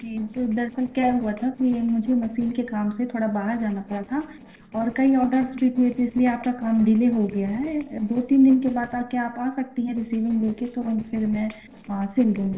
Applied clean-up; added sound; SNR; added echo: neural separator model SepFormer DNS4.